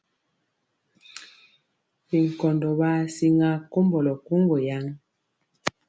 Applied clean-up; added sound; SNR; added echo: none; none; none; none.